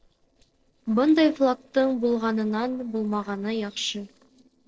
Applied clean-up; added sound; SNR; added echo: neural separator model SepFormer DNS4.